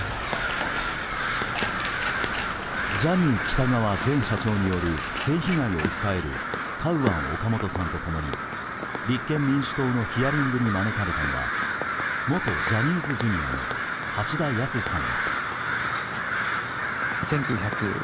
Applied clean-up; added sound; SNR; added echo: none; Crow; 2 dB; none.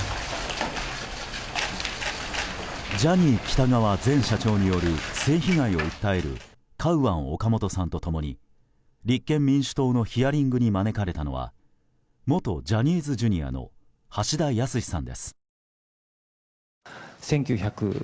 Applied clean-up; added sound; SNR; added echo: none; none; none; none.